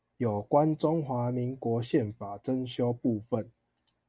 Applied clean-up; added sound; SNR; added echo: none; none; none; none.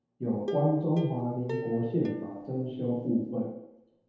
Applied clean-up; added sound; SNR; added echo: none; Plucked string instrument; 10 dB; reverberation time 0.9 s.